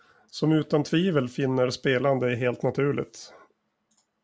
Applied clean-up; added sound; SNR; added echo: none; none; none; none.